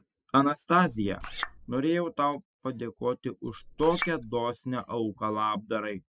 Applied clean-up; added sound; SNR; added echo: neural mask model Resemble Enhance denoiser.